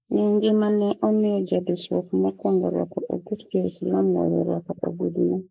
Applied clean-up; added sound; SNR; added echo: neural mask model Resemble Enhance denoiser.